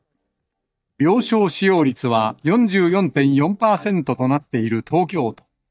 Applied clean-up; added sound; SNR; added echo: neural mask model DeepFilterNet 3.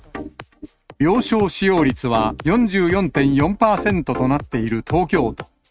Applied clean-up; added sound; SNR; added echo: neural mask model RNNoise.